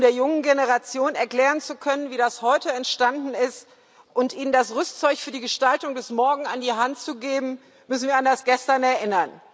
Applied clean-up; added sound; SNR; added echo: none; none; none; none.